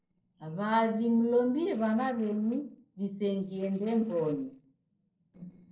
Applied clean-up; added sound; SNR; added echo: neural separator model SepFormer DNS4.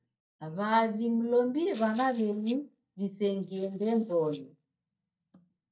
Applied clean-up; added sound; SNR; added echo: neural mask model DeepFilterNet 3.